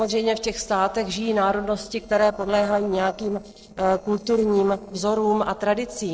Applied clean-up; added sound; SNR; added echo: neural separator model SepFormer DNS4.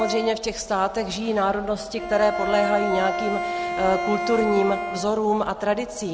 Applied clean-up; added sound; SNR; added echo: none; Bowed string instrument; 6 dB; none.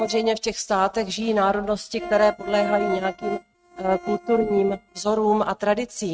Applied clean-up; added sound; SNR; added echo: neural mask model RNNoise.